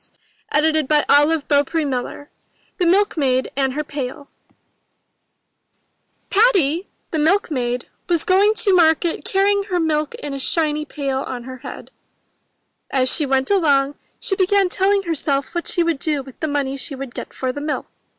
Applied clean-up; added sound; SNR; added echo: none; none; none; none.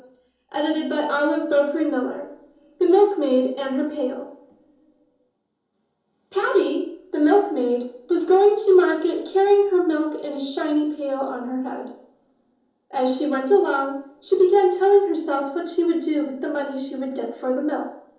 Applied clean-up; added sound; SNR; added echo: none; none; none; reverberation time 2.8 s.